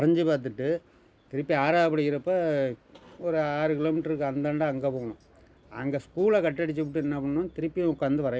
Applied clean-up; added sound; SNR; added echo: none; none; none; none.